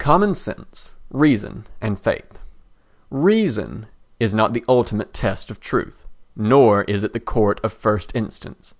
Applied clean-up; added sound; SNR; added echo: none; none; none; none.